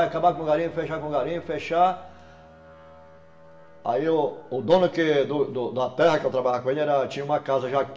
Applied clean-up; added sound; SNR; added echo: none; none; none; reverberation time 0.6 s.